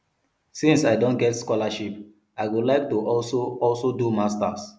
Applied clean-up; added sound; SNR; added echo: none; none; none; none.